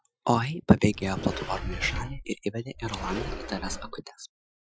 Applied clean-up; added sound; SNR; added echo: classical method Wiener filter.